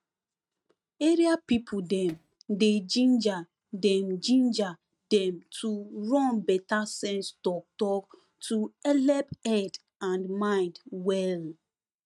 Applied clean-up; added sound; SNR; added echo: neural mask model RNNoise.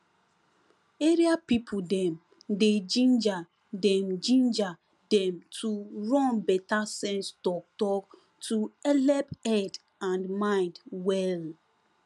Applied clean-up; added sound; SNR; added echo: none; none; none; none.